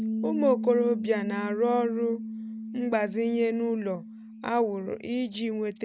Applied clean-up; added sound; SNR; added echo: none; Piano; 7 dB; none.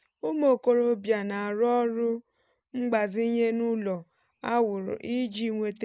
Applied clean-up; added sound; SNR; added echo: neural mask model Resemble Enhance denoiser.